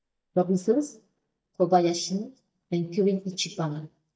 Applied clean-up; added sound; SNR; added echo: neural mask model DeepFilterNet 3.